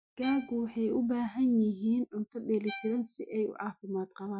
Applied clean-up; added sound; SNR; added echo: classical method Wiener filter.